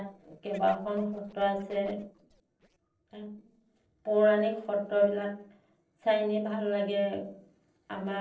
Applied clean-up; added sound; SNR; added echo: neural separator model SepFormer DNS4.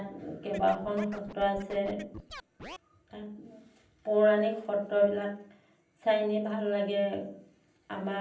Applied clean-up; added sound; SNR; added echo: none; Scratching (performance technique); 15 dB; reverberation time 0.6 s.